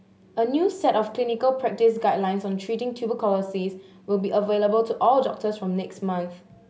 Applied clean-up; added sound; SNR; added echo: none; none; none; none.